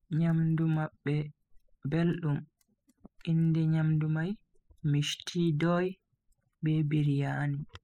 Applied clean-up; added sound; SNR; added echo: classical method spectral subtraction.